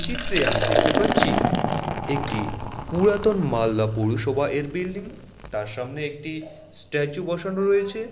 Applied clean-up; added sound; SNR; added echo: none; Liquid; 2 dB; none.